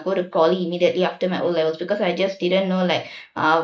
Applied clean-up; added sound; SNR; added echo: neural mask model Resemble Enhance denoiser.